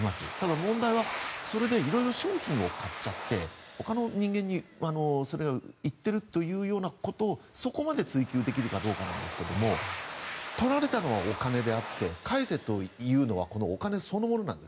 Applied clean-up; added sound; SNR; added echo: none; Domestic sounds, home sounds; 11 dB; none.